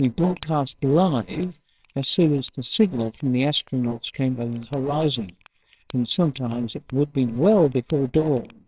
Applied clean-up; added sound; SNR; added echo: neural separator model SepFormer WHAMR!.